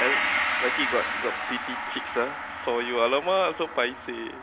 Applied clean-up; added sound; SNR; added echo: none; Gong; 2 dB; none.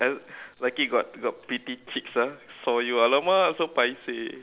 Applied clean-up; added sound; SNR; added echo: none; none; none; none.